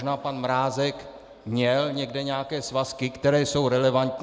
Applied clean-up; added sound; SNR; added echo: none; none; none; none.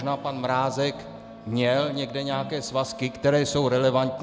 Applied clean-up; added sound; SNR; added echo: none; Wind instrument, woodwind instrument + Guitar; 17 dB; none.